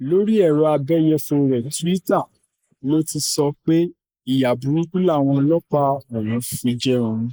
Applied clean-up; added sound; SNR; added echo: neural mask model Resemble Enhance denoiser.